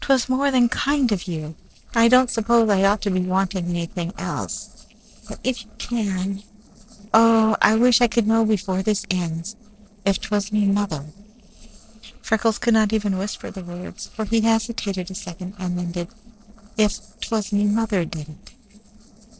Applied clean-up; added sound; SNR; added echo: neural separator model SepFormer DNS4.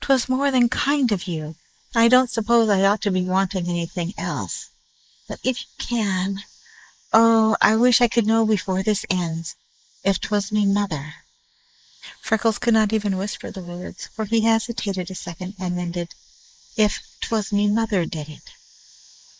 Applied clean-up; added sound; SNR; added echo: neural mask model Resemble Enhance denoiser.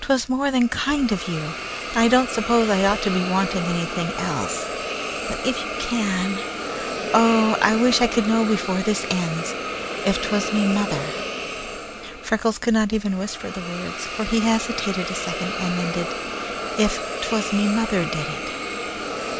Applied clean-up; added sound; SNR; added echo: none; Hiss; 6 dB; none.